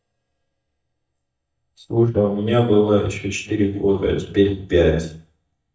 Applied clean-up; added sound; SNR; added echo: neural mask model DeepFilterNet 3.